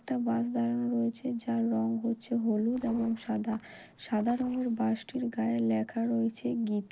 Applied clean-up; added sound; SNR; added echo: neural separator model SepFormer DNS4.